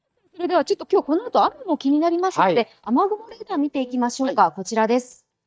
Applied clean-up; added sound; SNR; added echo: neural mask model DeepFilterNet 3.